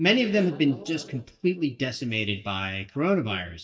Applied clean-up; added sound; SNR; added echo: neural mask model DeepFilterNet 3.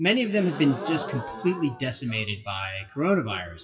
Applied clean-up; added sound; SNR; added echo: classical method WPE with log-MMSE.